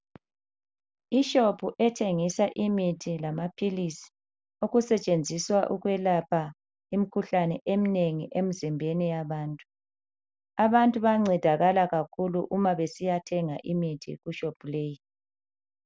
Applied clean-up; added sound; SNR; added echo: none; none; none; none.